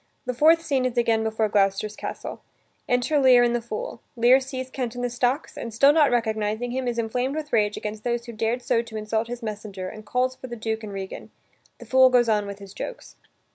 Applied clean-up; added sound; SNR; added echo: none; none; none; none.